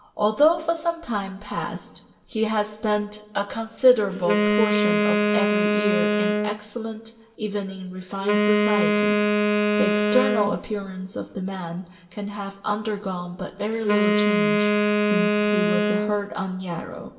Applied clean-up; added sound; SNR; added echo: none; Wind instrument, woodwind instrument; -4 dB; reverberation time 0.9 s.